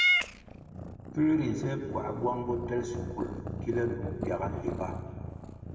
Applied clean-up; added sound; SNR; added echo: none; Meow / Purr; 1 dB; reverberation time 2.2 s.